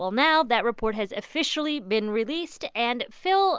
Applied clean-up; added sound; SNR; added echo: none; none; none; none.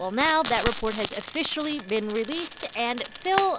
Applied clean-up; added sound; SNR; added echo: none; Frying (food); 3 dB; none.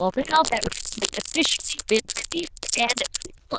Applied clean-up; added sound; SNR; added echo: neural diffusion model UNIVERSE++.